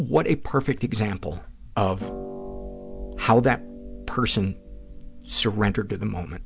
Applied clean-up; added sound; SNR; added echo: none; Harp; 13 dB; none.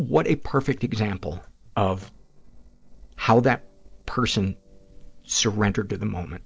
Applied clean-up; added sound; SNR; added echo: neural separator model SepFormer DNS4.